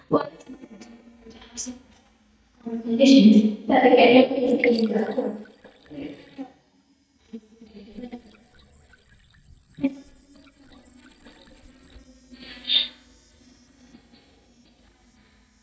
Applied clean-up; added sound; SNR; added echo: neural mask model DeepFilterNet 3.